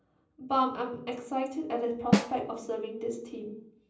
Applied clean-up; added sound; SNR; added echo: none; Snare drum; -2 dB; reverberation time 0.6 s.